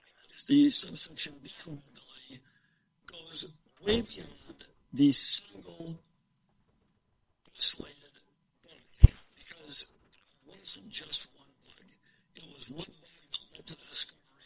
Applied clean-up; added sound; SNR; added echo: neural separator model SepFormer WHAM!.